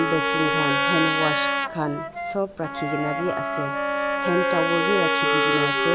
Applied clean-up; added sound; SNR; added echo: none; Wind instrument, woodwind instrument + Trumpet; -4 dB; none.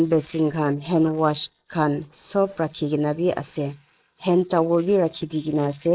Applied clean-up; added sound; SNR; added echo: neural mask model Resemble Enhance denoiser.